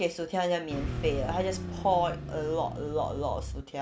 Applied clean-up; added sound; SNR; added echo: none; Car; 5 dB; none.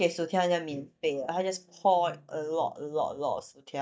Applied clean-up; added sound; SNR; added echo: neural mask model DeepFilterNet 3.